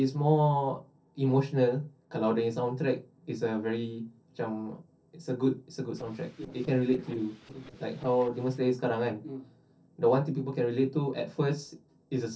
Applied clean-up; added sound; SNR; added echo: neural separator model SepFormer DNS4.